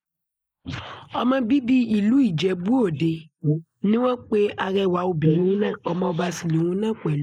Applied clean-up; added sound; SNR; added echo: neural mask model Resemble Enhance denoiser.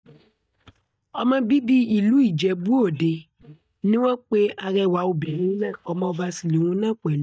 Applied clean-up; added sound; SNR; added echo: neural mask model DeepFilterNet 3.